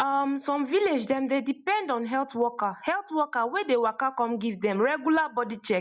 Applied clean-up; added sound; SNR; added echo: none; none; none; none.